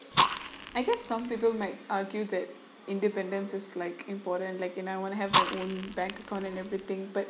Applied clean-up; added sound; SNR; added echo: none; Fire; -1 dB; none.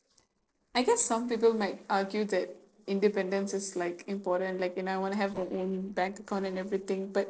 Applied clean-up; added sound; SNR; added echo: neural separator model SepFormer DNS4.